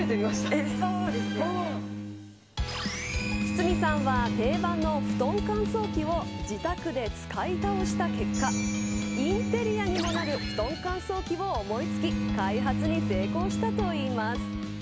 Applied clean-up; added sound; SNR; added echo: none; Bowed string instrument; 1 dB; none.